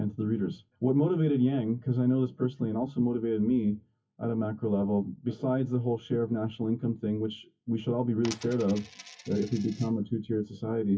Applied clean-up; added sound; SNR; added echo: classical method WPE with log-MMSE.